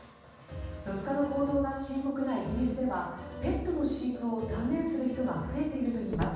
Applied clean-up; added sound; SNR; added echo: none; Slam; 16 dB; reverberation time 1.2 s.